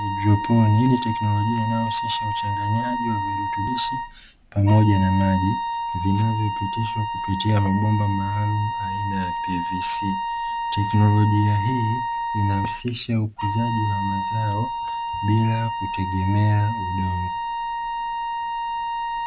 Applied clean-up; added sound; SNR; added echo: none; Wind instrument, woodwind instrument; 4 dB; none.